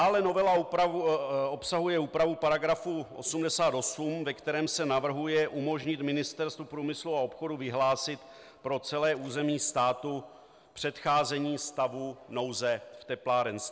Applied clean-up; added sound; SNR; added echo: none; none; none; none.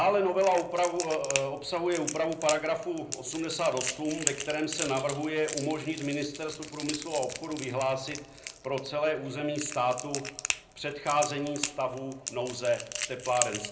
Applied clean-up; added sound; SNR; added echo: none; Crackle; 8 dB; reverberation time 0.5 s.